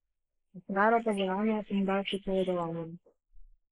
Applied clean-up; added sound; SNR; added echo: neural mask model Resemble Enhance denoiser.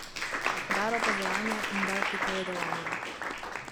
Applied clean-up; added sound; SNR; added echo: none; Applause; -5 dB; none.